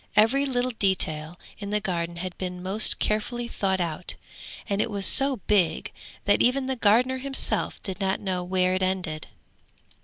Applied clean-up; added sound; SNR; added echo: none; none; none; none.